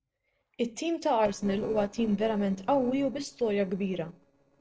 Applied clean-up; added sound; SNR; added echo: neural separator model SepFormer DNS4.